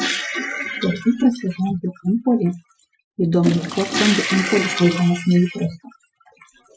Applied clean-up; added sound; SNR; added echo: classical method Wiener filter.